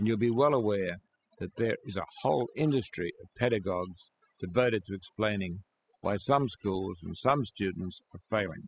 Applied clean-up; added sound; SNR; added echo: classical method spectral subtraction.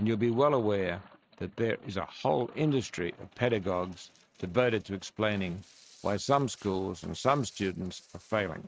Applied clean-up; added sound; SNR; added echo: neural mask model RNNoise.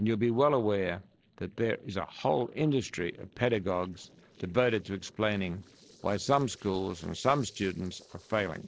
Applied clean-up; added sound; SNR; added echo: neural separator model SepFormer DNS4.